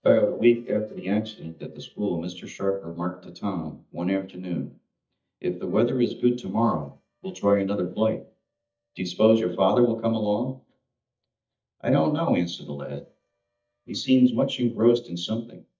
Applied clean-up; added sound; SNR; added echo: neural mask model DeepFilterNet 3.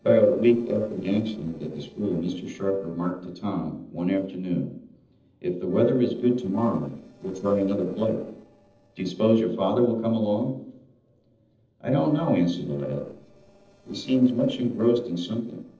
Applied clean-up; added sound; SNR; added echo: neural separator model SepFormer DNS4.